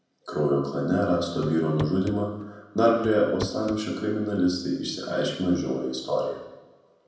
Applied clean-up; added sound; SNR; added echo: none; Walk, footsteps / Run / Wood; 13 dB; reverberation time 0.9 s.